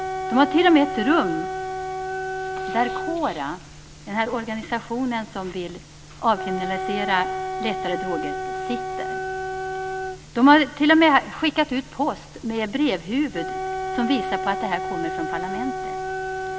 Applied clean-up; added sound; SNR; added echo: none; Wind instrument, woodwind instrument; 6 dB; none.